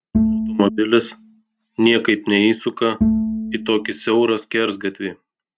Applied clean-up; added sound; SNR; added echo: neural mask model RNNoise.